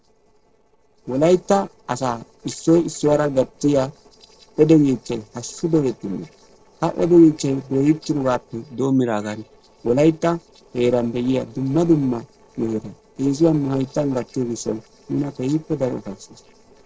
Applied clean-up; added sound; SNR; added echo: neural separator model SepFormer DNS4.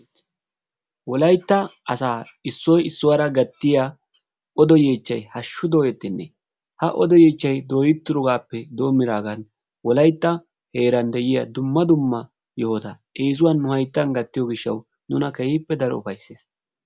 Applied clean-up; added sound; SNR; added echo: none; none; none; none.